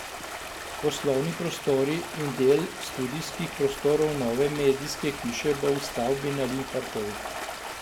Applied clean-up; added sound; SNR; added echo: none; Stream; 9 dB; none.